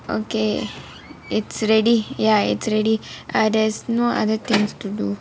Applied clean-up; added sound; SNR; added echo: none; Squeak / Slam / Wood; 15 dB; none.